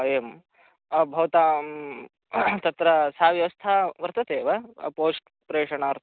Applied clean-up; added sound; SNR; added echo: none; none; none; none.